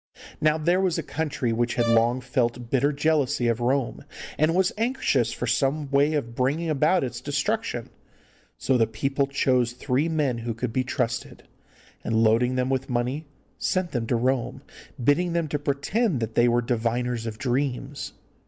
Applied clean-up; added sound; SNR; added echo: none; Brass instrument; 9 dB; none.